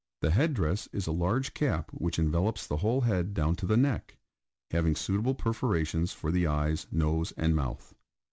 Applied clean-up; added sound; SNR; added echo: none; none; none; none.